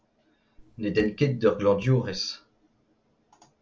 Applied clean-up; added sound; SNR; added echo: none; Raindrop / Drip; 19 dB; none.